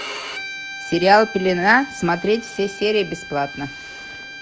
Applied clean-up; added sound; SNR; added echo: none; Bowed string instrument; 13 dB; none.